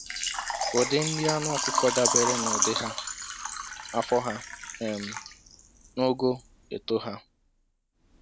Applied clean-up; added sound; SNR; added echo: none; Water / Liquid; 2 dB; none.